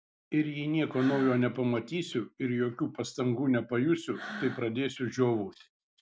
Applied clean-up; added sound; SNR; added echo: none; Breathing; 16 dB; none.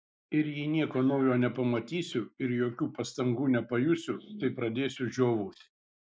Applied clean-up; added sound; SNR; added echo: neural mask model Resemble Enhance denoiser.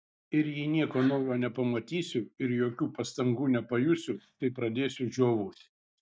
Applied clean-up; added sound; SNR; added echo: neural mask model DeepFilterNet 3.